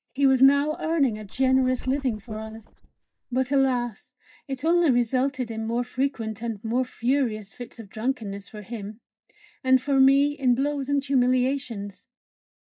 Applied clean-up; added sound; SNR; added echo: neural mask model DeepFilterNet 3.